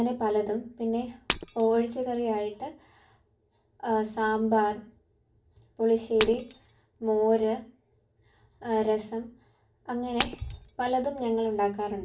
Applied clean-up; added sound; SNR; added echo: none; Shatter; 5 dB; reverberation time 0.3 s.